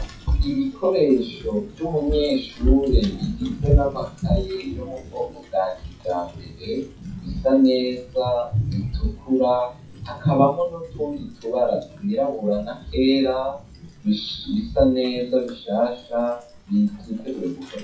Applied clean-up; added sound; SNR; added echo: classical method WPE with log-MMSE.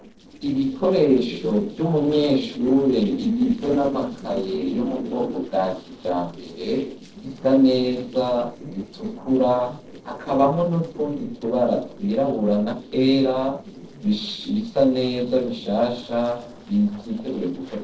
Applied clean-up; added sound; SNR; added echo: neural separator model SepFormer DNS4.